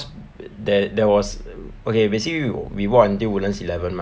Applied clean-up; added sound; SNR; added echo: none; none; none; none.